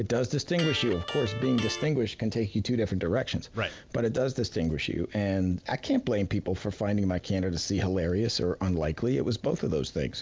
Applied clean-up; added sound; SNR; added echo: none; Electric guitar; 11 dB; none.